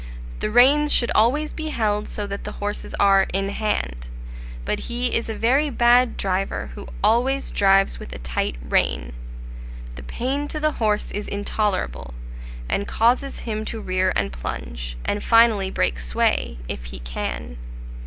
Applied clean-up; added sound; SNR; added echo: none; none; none; none.